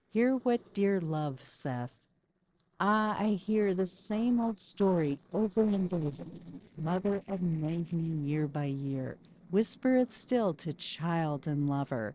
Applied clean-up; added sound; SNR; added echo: neural separator model SepFormer DNS4.